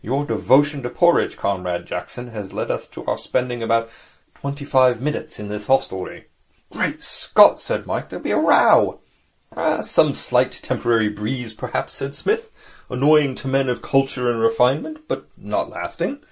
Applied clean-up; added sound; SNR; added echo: none; none; none; none.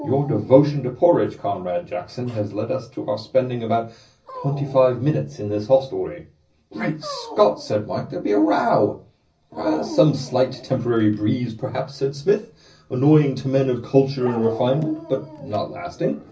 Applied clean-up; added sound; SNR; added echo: none; Dog; 19 dB; reverberation time 0.4 s.